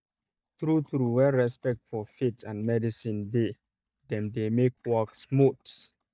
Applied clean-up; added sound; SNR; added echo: neural mask model DeepFilterNet 3.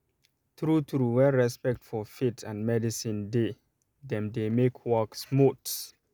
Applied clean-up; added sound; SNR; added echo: none; none; none; none.